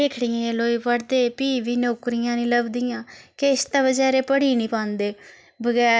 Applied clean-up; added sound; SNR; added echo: none; none; none; none.